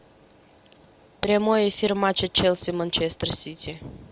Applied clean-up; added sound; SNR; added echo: none; none; none; none.